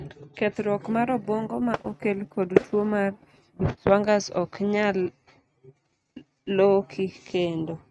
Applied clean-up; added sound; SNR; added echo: neural mask model RNNoise.